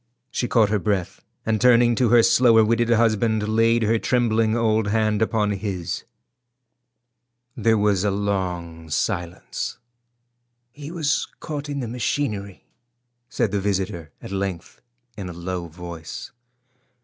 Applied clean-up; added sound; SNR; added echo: none; none; none; none.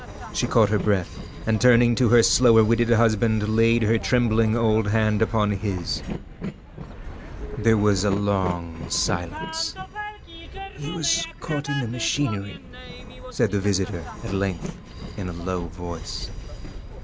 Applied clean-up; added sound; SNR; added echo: none; Train; 10 dB; none.